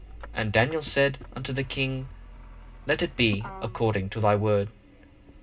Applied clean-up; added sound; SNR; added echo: none; Motor vehicle (road); 16 dB; reverberation time 0.2 s.